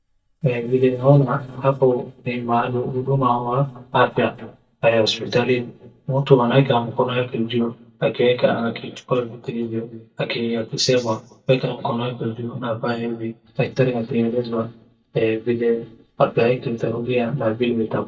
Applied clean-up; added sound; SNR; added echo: neural mask model DeepFilterNet 3.